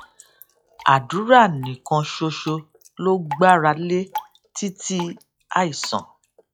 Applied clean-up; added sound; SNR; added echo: classical method log-MMSE.